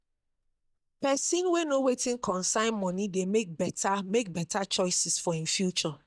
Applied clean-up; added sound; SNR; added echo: neural mask model DeepFilterNet 3.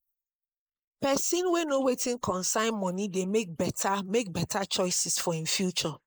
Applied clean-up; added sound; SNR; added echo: neural mask model Resemble Enhance denoiser.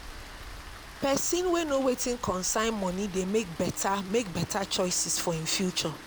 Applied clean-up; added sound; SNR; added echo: none; Rain; 15 dB; none.